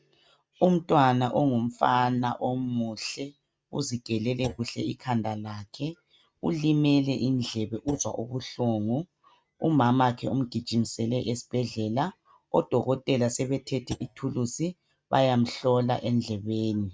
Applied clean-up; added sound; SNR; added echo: neural mask model RNNoise.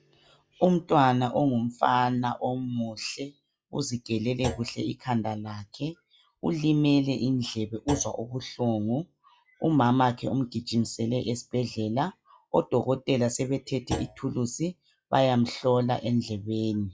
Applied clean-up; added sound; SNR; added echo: classical method log-MMSE.